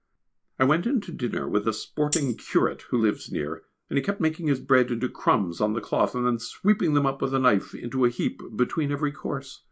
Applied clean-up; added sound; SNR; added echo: neural mask model Resemble Enhance denoiser.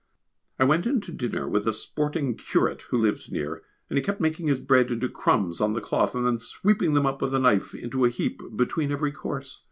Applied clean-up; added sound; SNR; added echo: none; none; none; none.